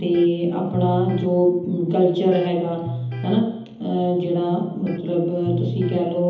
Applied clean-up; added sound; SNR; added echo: none; Electric guitar; 10 dB; reverberation time 1.3 s.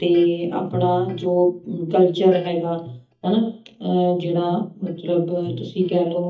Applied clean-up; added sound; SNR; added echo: neural mask model DeepFilterNet 3.